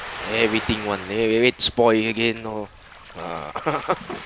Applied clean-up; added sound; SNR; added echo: none; Ocean; 14 dB; none.